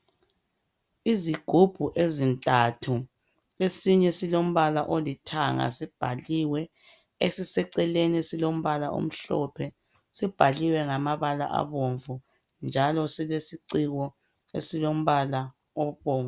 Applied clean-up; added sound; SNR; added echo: none; none; none; none.